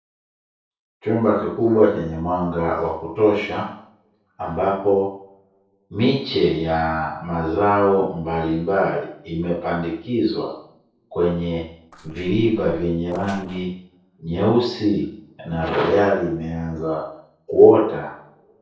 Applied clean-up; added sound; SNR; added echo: neural separator model SepFormer DNS4.